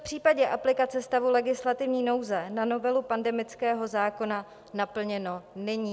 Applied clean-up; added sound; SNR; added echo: none; none; none; none.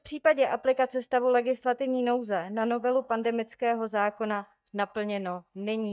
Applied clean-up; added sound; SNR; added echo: neural mask model DeepFilterNet 3.